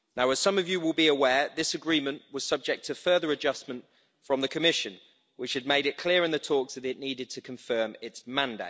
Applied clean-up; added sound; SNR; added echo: none; none; none; none.